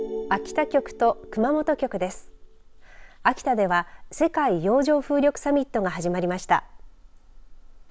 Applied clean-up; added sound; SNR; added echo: none; none; none; none.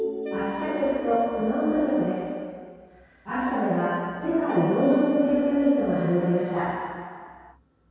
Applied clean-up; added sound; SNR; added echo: none; Wind instrument, woodwind instrument; 15 dB; reverberation time 2.0 s.